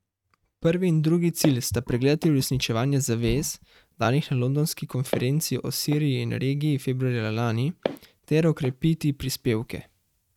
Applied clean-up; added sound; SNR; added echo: neural mask model RNNoise.